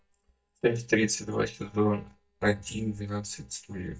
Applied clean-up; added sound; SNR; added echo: neural mask model DeepFilterNet 3.